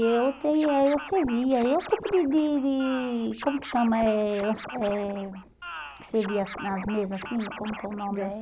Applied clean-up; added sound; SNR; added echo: none; Scratching (performance technique); 14 dB; none.